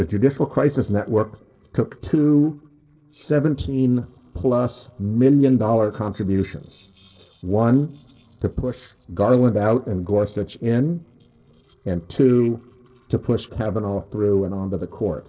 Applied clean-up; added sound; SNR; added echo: neural separator model SepFormer DNS4.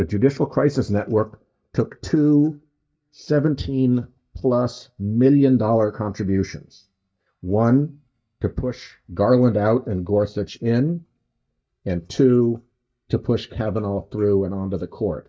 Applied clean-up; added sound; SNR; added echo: neural mask model DeepFilterNet 3.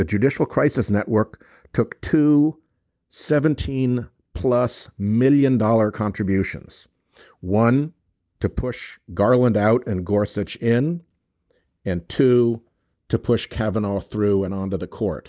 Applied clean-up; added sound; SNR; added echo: none; none; none; none.